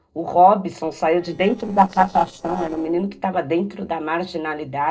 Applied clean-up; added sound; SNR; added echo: neural separator model SepFormer DNS4.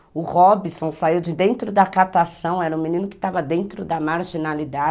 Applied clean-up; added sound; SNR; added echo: none; none; none; none.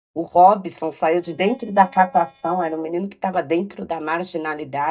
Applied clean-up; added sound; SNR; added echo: neural mask model DeepFilterNet 3.